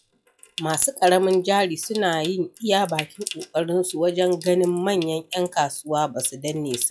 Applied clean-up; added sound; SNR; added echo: classical method log-MMSE.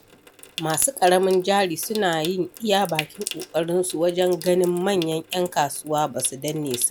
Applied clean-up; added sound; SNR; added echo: none; Trickle, dribble / Sink (filling or washing) / Water tap, faucet; 15 dB; none.